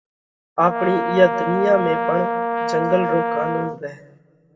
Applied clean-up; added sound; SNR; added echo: none; Brass instrument; 2 dB; reverberation time 1.2 s.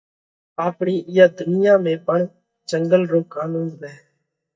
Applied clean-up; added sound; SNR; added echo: neural mask model DeepFilterNet 3.